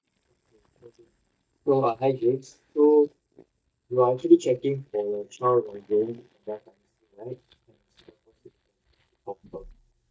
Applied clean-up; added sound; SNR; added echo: neural mask model DeepFilterNet 3.